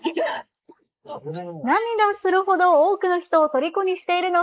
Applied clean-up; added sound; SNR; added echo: neural mask model Resemble Enhance denoiser.